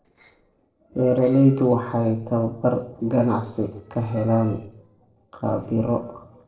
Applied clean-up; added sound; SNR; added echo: neural separator model SepFormer DNS4.